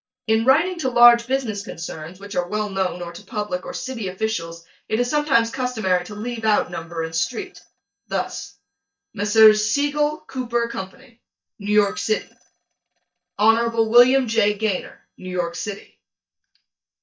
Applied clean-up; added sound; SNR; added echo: neural mask model DeepFilterNet 3.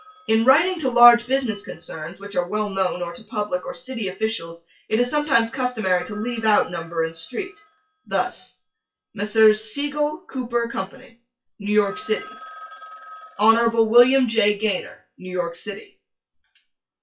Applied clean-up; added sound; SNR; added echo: classical method WPE with log-MMSE.